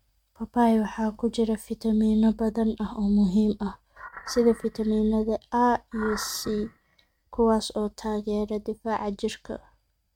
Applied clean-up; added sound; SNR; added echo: neural mask model RNNoise.